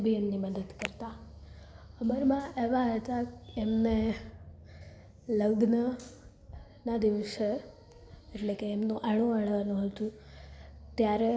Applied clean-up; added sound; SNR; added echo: none; none; none; none.